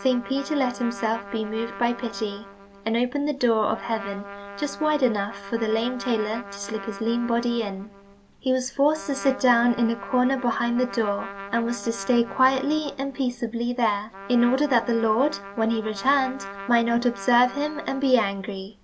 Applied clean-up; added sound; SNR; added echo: none; Trumpet; 15 dB; none.